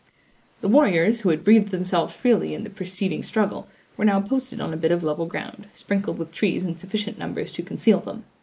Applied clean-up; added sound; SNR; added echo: neural mask model Resemble Enhance denoiser.